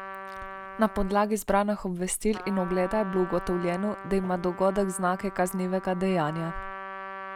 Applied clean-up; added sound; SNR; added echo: none; Trumpet; 12 dB; none.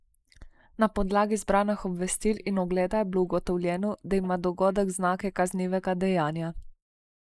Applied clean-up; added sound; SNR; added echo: neural mask model Resemble Enhance denoiser.